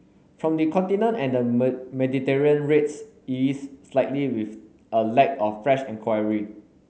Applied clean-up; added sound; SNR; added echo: none; none; none; none.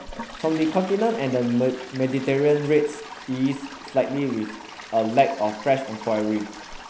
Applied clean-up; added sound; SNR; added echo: none; Toilet flush; 15 dB; none.